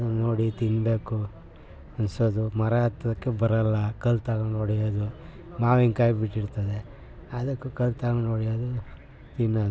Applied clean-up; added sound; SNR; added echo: none; none; none; none.